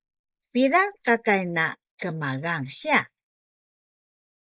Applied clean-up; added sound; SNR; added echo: neural mask model Resemble Enhance denoiser.